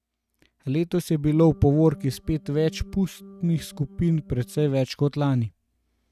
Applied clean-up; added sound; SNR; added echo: neural mask model RNNoise.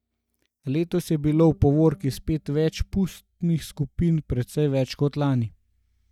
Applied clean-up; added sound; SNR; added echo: neural mask model DeepFilterNet 3.